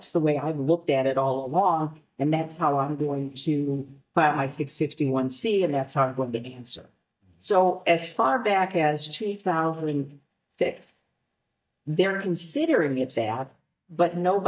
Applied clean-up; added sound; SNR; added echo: neural mask model DeepFilterNet 3.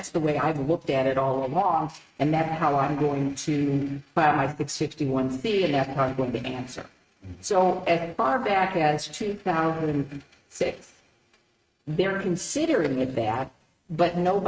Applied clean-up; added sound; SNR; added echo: neural mask model RNNoise.